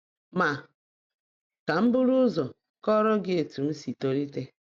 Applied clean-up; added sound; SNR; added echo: none; none; none; none.